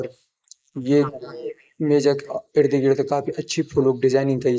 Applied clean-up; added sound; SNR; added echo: neural mask model Resemble Enhance denoiser.